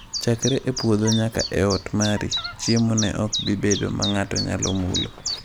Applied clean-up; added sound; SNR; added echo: none; Chirp, tweet; 7 dB; none.